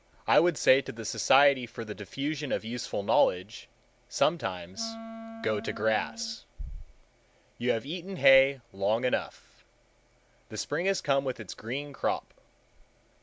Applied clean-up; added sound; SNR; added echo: none; Wind instrument, woodwind instrument; 13 dB; none.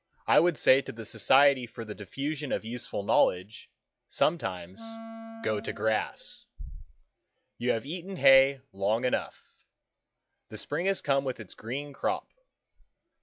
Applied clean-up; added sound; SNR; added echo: classical method log-MMSE.